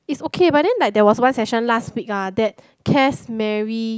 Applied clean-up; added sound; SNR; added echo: none; none; none; none.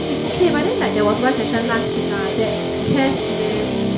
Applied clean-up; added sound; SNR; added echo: none; Guitar; 0 dB; reverberation time 1.7 s.